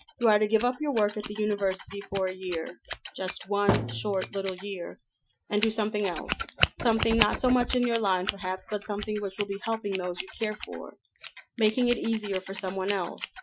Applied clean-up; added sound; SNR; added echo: classical method Wiener filter.